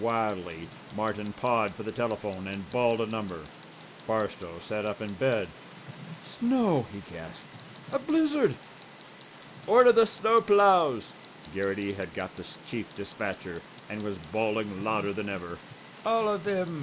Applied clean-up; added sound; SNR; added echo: none; Tick; 18 dB; none.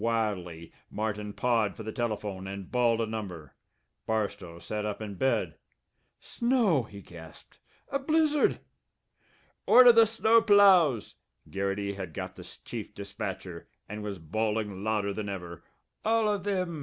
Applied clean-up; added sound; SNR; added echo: none; none; none; none.